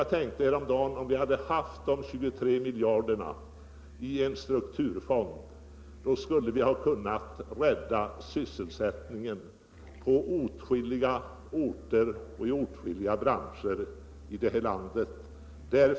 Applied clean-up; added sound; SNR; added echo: none; Musical instrument; 19 dB; none.